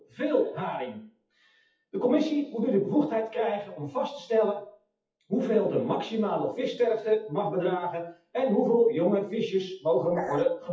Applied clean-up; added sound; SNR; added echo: classical method WPE with log-MMSE.